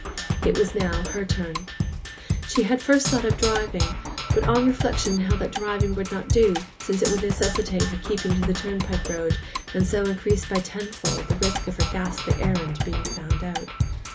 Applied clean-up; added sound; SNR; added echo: none; Percussion; 2 dB; none.